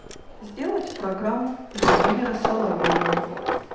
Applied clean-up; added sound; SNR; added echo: none; Coin (dropping); -3 dB; reverberation time 0.8 s.